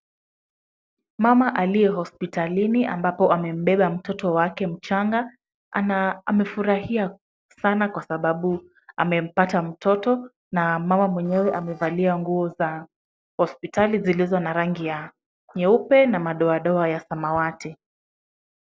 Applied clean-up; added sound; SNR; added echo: neural separator model SepFormer DNS4.